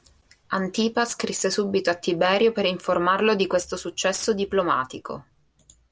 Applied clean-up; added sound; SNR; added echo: none; none; none; none.